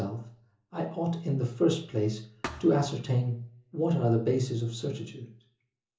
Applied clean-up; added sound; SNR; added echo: none; Thump, thud; 14 dB; reverberation time 0.8 s.